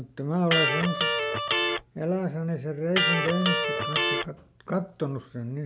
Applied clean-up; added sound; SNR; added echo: none; Electric guitar; -2 dB; none.